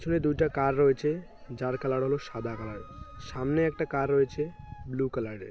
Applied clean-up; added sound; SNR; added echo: none; Rain + Wind instrument, woodwind instrument; 19 dB; none.